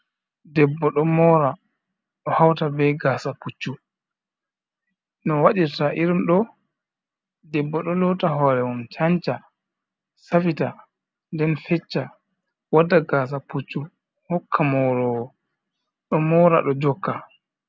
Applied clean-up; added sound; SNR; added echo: none; none; none; none.